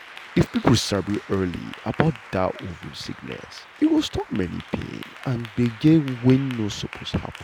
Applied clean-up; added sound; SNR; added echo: none; Applause / Clapping; 18 dB; none.